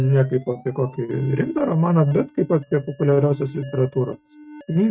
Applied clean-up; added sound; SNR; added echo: neural mask model RNNoise.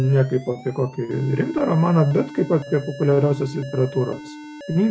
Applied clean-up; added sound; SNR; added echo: none; Alarm; 17 dB; none.